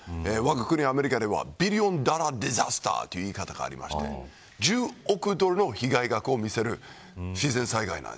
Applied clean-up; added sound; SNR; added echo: none; none; none; none.